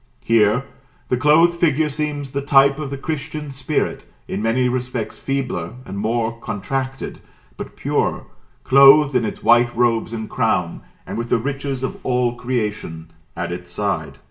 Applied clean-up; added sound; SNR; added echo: none; none; none; reverberation time 0.2 s.